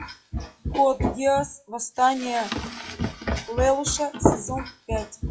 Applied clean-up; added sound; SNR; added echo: classical method WPE with log-MMSE.